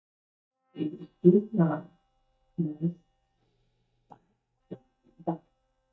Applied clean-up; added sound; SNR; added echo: neural mask model DeepFilterNet 3.